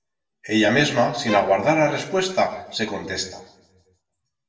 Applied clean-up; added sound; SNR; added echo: none; Bowed string instrument; 10 dB; reverberation time 0.7 s.